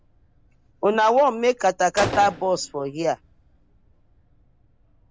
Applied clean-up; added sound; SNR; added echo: none; Gunshot, gunfire; 14 dB; none.